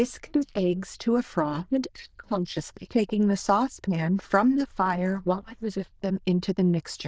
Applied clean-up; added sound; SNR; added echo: neural diffusion model UNIVERSE++.